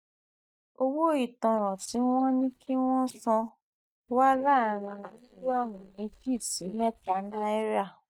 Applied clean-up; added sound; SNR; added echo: neural mask model DeepFilterNet 3.